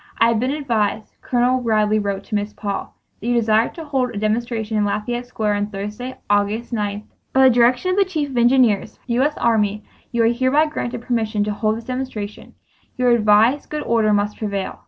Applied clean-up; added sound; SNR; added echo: none; none; none; none.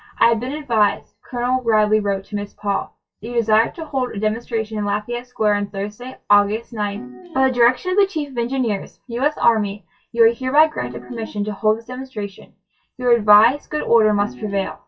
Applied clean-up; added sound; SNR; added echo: classical method WPE with log-MMSE.